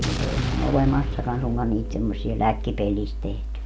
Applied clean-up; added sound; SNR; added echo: none; Explosion; 8 dB; none.